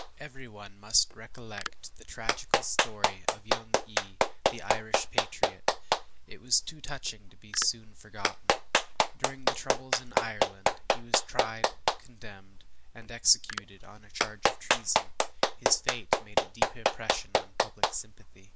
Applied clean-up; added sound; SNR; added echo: none; Clapping; -5 dB; none.